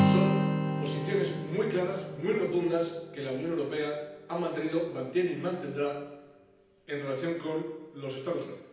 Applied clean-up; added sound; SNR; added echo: none; Acoustic guitar; 2 dB; reverberation time 0.9 s.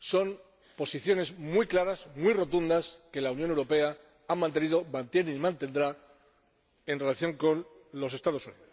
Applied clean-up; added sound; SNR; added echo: none; none; none; none.